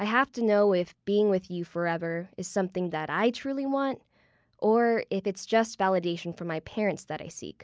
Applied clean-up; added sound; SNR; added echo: none; none; none; none.